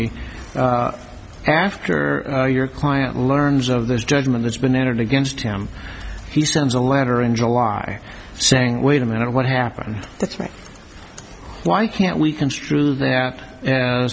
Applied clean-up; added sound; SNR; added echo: none; none; none; none.